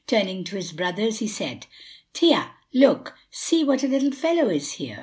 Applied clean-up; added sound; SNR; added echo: none; none; none; none.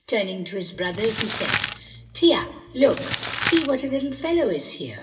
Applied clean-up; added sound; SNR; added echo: none; Crumpling, crinkling; 5 dB; reverberation time 2.9 s.